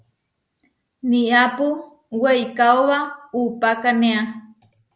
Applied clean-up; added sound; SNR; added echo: none; none; none; none.